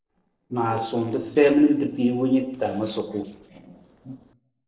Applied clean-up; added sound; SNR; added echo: neural separator model SepFormer DNS4.